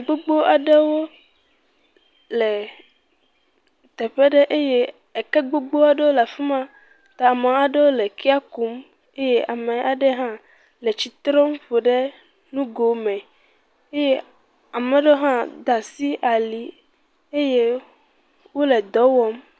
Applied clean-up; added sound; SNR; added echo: none; none; none; none.